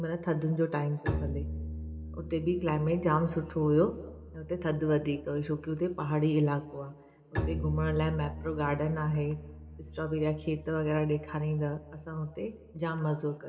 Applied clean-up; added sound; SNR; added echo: none; Bowed string instrument; 10 dB; reverberation time 2.4 s.